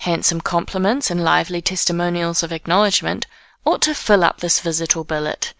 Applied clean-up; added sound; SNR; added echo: none; none; none; none.